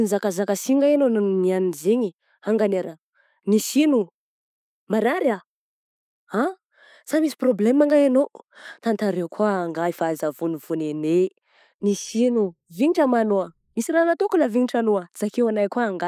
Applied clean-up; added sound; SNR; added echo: neural mask model Resemble Enhance denoiser.